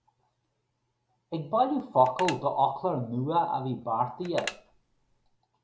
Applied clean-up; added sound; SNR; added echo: none; Telephone; 14 dB; none.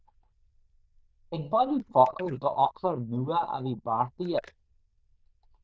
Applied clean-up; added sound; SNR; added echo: neural diffusion model UNIVERSE++.